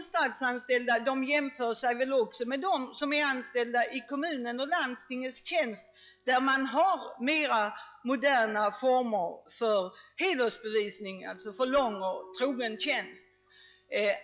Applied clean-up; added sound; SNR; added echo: classical method log-MMSE.